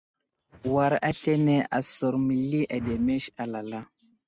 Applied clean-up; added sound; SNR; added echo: neural mask model RNNoise.